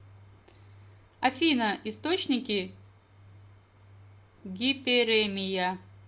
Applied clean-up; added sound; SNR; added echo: none; none; none; none.